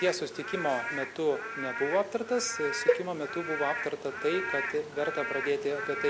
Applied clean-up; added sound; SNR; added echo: none; Rain / Frog + Cowbell; 3 dB; none.